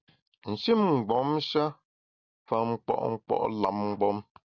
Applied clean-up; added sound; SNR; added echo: none; none; none; none.